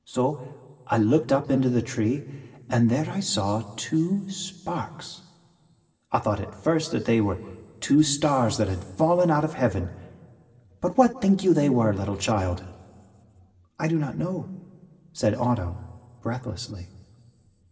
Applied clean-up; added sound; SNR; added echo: none; none; none; reverberation time 1.7 s.